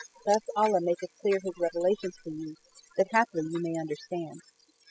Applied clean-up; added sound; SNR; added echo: classical method spectral subtraction.